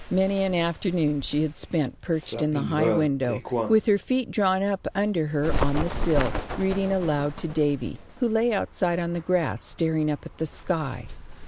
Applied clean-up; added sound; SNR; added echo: none; Bird; 7 dB; none.